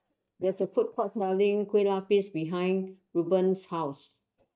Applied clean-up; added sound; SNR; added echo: neural mask model DeepFilterNet 3.